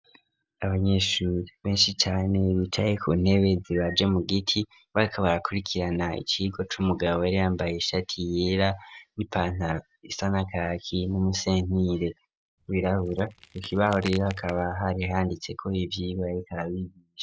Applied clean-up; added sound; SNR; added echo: none; Crack; 19 dB; none.